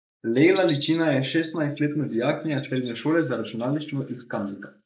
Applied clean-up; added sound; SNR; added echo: neural mask model Resemble Enhance denoiser.